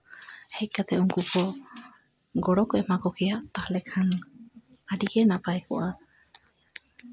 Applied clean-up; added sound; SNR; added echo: neural mask model Resemble Enhance denoiser.